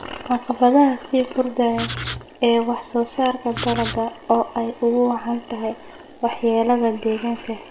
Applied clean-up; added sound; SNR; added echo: none; Writing; 3 dB; none.